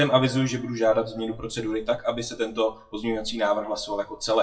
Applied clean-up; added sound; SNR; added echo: classical method WPE with log-MMSE.